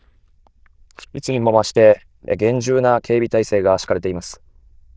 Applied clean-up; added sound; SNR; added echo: neural diffusion model UNIVERSE++.